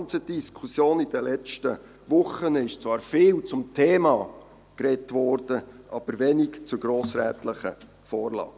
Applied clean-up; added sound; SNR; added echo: none; none; none; none.